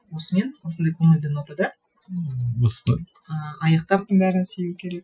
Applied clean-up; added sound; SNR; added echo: classical method Wiener filter.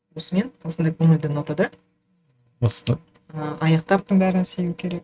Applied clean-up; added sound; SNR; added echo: neural mask model RNNoise.